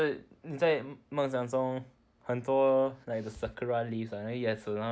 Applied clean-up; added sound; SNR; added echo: none; none; none; none.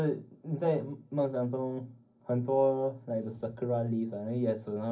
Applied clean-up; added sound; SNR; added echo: none; none; none; reverberation time 0.4 s.